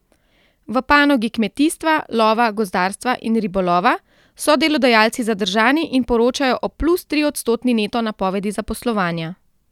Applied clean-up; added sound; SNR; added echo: none; none; none; none.